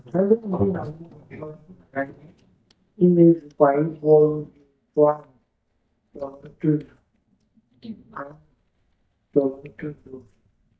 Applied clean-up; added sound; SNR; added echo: neural mask model DeepFilterNet 3.